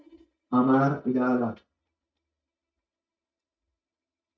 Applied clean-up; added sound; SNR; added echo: neural mask model DeepFilterNet 3.